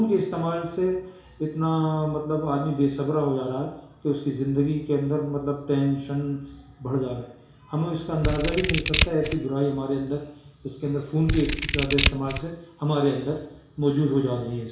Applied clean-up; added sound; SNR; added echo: none; Scissors; -1 dB; reverberation time 0.7 s.